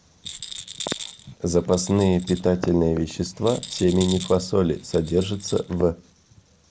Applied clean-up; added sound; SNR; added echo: none; Rattle; 15 dB; none.